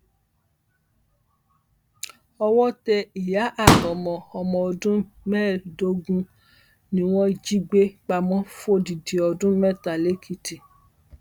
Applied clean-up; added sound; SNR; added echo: none; Explosion; -4 dB; none.